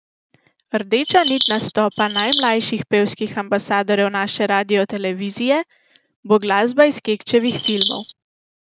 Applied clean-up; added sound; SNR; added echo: none; Bird vocalization, bird call, bird song; 4 dB; none.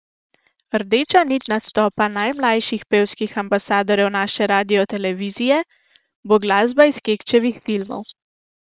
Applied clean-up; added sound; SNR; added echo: neural separator model SepFormer WHAM!.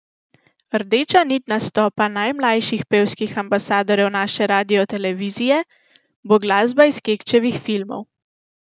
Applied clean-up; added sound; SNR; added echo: none; none; none; none.